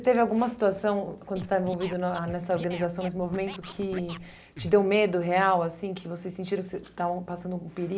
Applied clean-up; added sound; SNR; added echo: none; Scratching (performance technique); 15 dB; none.